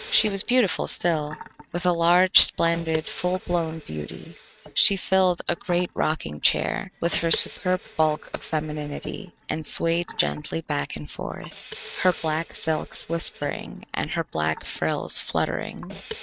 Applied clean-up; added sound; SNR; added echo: neural mask model RNNoise.